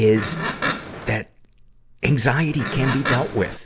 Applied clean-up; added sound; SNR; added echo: none; Livestock, farm animals, working animals; 5 dB; none.